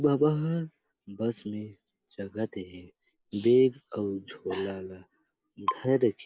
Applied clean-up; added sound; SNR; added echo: neural mask model Resemble Enhance denoiser.